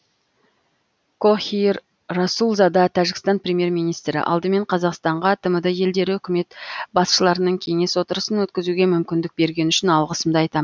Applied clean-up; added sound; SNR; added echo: none; none; none; none.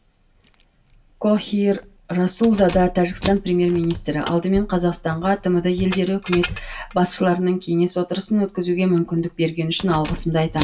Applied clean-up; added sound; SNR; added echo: none; Keys jangling; 13 dB; reverberation time 0.2 s.